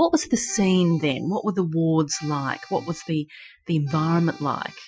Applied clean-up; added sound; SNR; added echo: classical method Wiener filter.